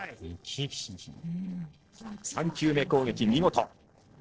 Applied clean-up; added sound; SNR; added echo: neural separator model SepFormer DNS4.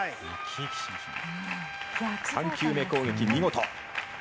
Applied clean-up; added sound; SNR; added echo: none; Trumpet; 15 dB; none.